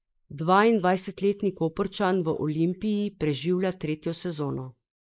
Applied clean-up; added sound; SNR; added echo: neural mask model Resemble Enhance denoiser.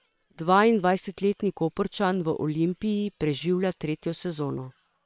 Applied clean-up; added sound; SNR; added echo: neural separator model SepFormer WHAM!.